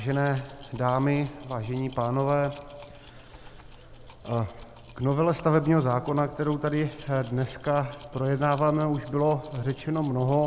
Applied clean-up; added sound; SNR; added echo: neural mask model Resemble Enhance denoiser.